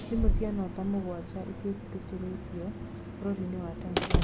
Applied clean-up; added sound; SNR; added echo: none; Slam; -3 dB; none.